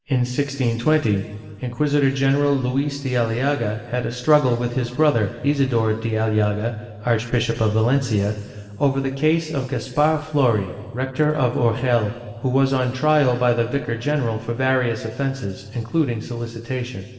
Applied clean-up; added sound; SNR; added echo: none; none; none; reverberation time 2.0 s.